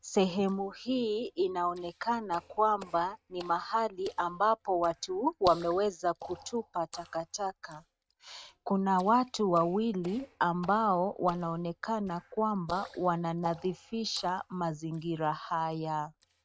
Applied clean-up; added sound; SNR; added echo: neural mask model RNNoise.